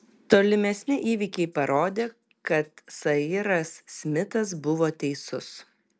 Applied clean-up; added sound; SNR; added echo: none; none; none; none.